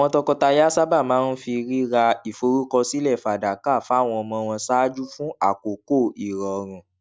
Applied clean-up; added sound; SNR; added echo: none; none; none; none.